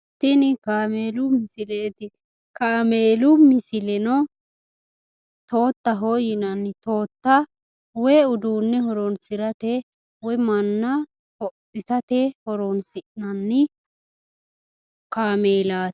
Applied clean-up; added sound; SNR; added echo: none; none; none; none.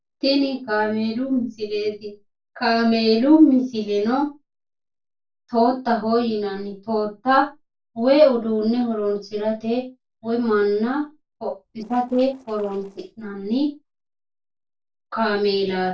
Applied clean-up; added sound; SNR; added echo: neural separator model SepFormer DNS4.